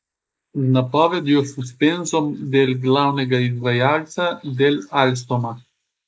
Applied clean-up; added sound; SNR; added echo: neural mask model Resemble Enhance denoiser.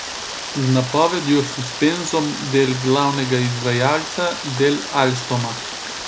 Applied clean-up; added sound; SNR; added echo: none; Rain; 9 dB; none.